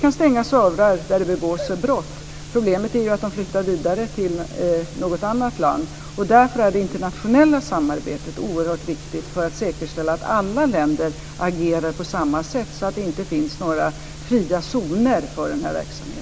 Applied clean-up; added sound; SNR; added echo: none; none; none; none.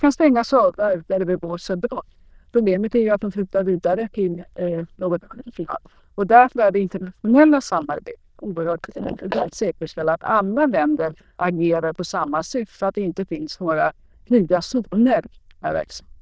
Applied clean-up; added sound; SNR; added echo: neural diffusion model UNIVERSE++.